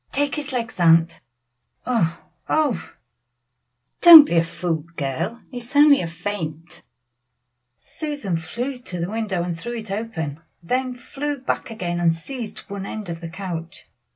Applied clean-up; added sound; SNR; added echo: none; none; none; none.